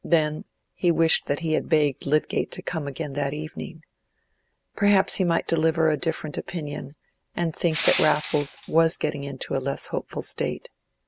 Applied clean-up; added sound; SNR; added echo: none; Crushing; 8 dB; none.